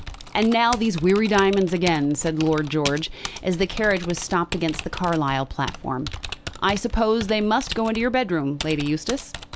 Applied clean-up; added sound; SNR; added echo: none; Typing; 13 dB; none.